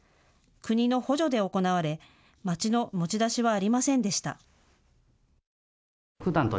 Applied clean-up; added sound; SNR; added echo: none; none; none; none.